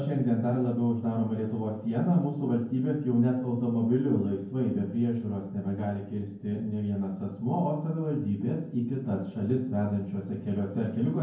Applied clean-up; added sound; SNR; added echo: none; none; none; reverberation time 0.9 s.